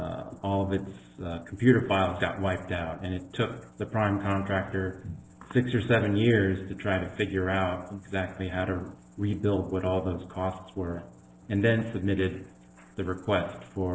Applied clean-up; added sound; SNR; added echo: neural separator model SepFormer DNS4.